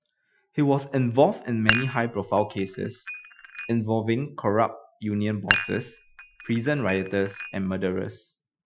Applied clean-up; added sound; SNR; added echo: classical method Wiener filter.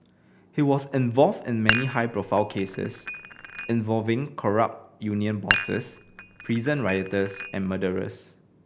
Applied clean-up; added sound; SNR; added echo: none; Dishes, pots, and pans; 6 dB; none.